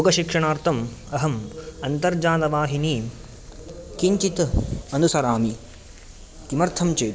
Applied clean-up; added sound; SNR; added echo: none; none; none; none.